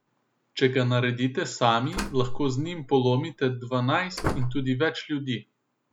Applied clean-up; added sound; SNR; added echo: none; Slam; 6 dB; none.